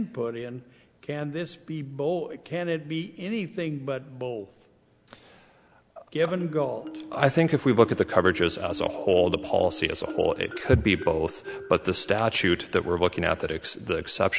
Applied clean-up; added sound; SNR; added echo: none; Marimba, xylophone; 17 dB; none.